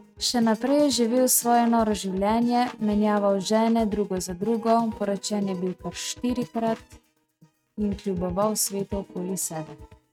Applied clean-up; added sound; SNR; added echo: neural mask model RNNoise.